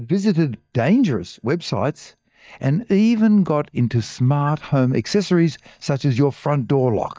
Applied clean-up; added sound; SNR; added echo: neural mask model DeepFilterNet 3.